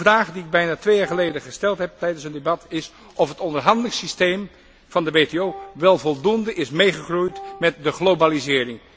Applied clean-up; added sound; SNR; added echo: none; Wind instrument, woodwind instrument; 18 dB; none.